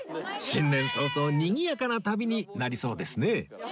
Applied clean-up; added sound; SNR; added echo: none; Meow; 7 dB; none.